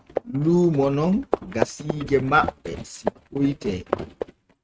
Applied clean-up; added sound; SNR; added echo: neural mask model RNNoise.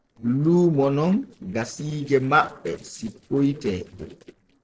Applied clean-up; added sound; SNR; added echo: neural separator model SepFormer DNS4.